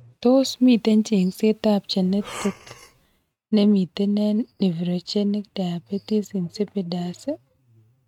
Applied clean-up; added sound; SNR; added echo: neural mask model RNNoise.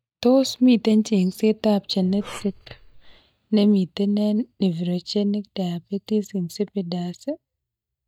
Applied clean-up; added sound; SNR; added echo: neural mask model DeepFilterNet 3.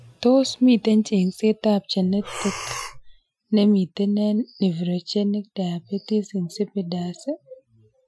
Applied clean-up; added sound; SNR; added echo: classical method Wiener filter.